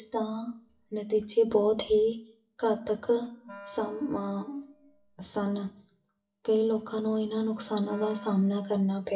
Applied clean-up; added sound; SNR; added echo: classical method WPE with log-MMSE.